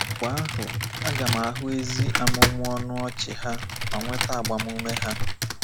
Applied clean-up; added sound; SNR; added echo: none; Cricket / Frog + Computer keyboard; -4 dB; none.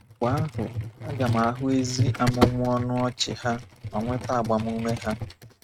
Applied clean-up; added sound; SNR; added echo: neural mask model RNNoise.